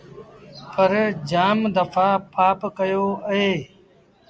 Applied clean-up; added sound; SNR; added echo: none; none; none; none.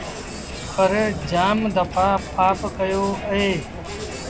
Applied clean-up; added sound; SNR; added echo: none; Crowd; 9 dB; none.